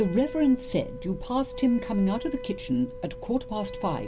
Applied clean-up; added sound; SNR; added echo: none; Wind instrument, woodwind instrument; 13 dB; none.